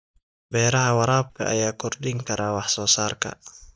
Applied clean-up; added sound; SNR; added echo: neural mask model DeepFilterNet 3.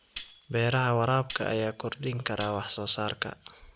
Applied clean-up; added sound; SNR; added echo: none; Tambourine; -5 dB; none.